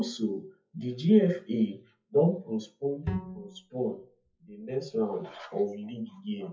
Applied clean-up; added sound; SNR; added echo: classical method WPE with log-MMSE.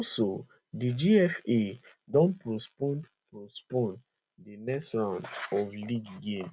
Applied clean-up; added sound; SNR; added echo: none; none; none; none.